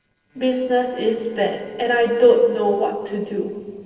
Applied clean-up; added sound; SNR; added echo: neural separator model SepFormer DNS4.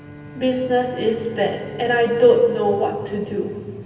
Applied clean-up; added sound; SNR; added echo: none; Bowed string instrument; 19 dB; reverberation time 2.1 s.